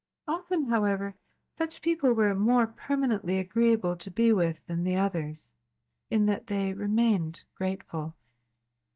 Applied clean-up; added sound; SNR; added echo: neural mask model DeepFilterNet 3.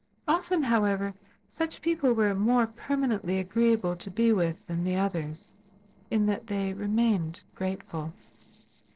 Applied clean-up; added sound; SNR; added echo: neural separator model SepFormer DNS4.